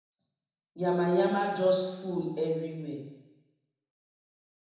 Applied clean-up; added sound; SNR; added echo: none; none; none; reverberation time 1.1 s.